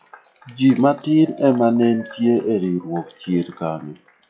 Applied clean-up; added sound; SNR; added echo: classical method log-MMSE.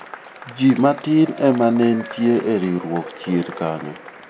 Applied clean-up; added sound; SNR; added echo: none; Applause / Crowd / Cheering; 16 dB; none.